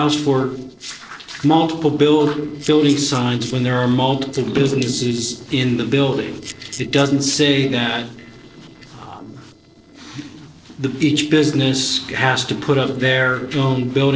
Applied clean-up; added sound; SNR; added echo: neural separator model SepFormer DNS4.